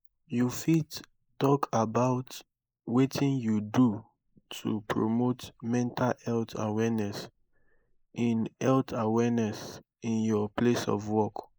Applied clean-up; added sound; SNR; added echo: neural mask model Resemble Enhance denoiser.